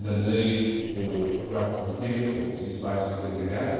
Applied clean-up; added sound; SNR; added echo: neural separator model SepFormer DNS4.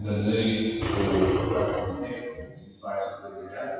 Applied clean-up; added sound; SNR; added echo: classical method WPE with log-MMSE.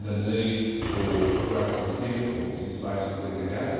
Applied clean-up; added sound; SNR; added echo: none; Engine; 6 dB; reverberation time 2.1 s.